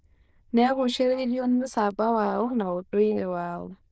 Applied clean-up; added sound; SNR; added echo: neural diffusion model UNIVERSE++.